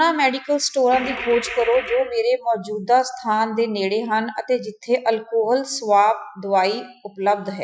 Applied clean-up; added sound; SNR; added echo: classical method Wiener filter.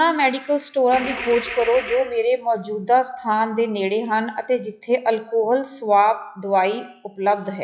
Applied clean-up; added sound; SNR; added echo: classical method log-MMSE.